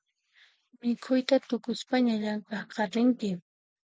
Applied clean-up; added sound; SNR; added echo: none; none; none; none.